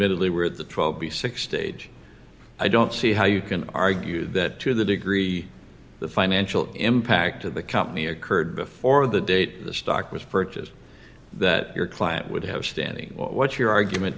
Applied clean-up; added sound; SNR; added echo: none; none; none; none.